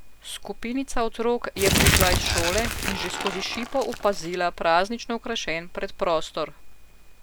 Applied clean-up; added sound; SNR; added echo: none; Crumpling, crinkling; -2 dB; none.